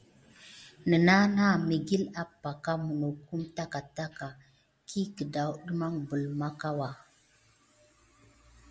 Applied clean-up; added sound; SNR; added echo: none; none; none; none.